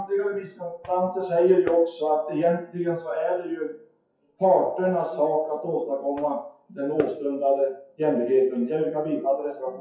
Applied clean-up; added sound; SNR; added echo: classical method WPE with log-MMSE.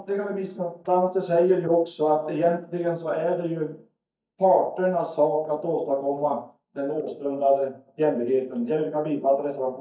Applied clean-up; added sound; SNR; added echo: neural mask model DeepFilterNet 3.